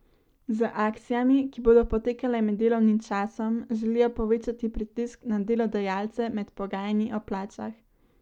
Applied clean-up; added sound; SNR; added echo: none; none; none; none.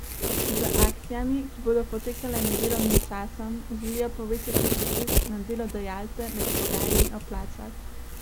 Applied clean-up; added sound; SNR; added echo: none; Domestic sounds, home sounds; -4 dB; none.